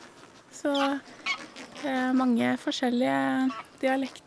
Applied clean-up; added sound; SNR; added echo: none; Fowl; 13 dB; none.